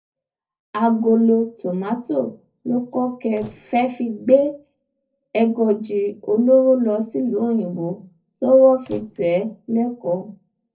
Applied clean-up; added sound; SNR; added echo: neural separator model SepFormer DNS4.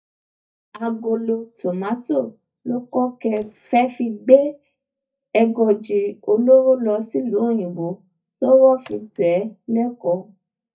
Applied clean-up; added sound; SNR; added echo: neural mask model DeepFilterNet 3.